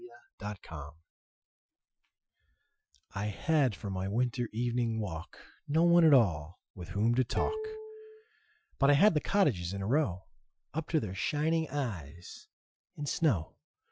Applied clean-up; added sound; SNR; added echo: classical method Wiener filter.